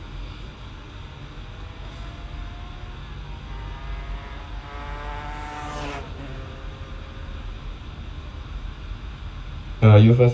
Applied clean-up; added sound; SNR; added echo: none; Motorcycle; 18 dB; reverberation time 0.2 s.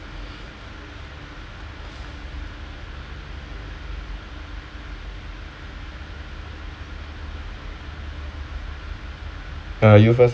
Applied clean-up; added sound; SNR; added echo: none; none; none; none.